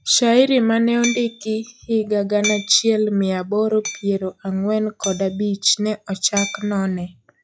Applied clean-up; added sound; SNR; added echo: classical method log-MMSE.